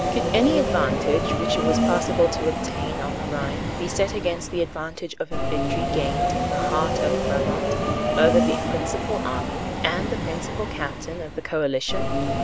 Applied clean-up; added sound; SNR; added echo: none; Subway, metro, underground; -2 dB; none.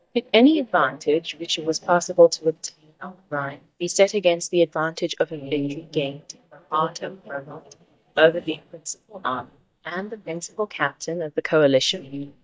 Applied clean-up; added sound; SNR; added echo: neural mask model DeepFilterNet 3.